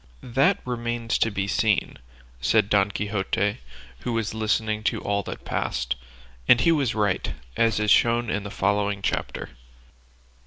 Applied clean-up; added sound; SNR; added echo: none; none; none; none.